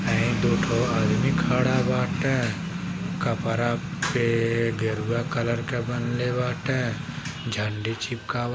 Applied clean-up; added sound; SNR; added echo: none; none; none; none.